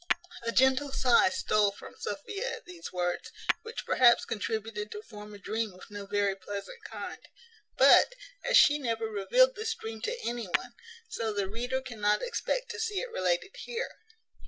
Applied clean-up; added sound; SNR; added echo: none; Tap / Hammer; 11 dB; none.